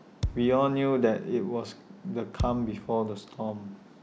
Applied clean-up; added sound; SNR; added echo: none; Thump, thud; 8 dB; none.